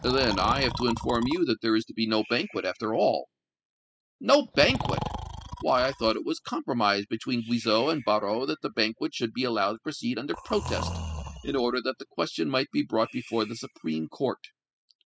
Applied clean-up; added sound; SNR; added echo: classical method spectral subtraction.